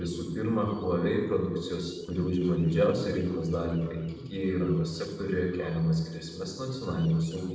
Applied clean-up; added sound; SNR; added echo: neural separator model SepFormer DNS4.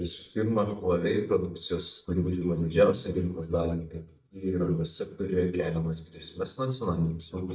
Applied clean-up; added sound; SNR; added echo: neural mask model DeepFilterNet 3.